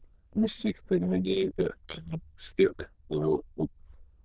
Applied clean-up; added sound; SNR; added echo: neural diffusion model UNIVERSE++.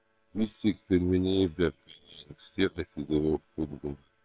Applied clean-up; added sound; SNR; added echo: neural separator model SepFormer WHAM!.